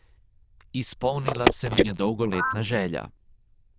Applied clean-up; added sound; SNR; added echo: neural diffusion model UNIVERSE++.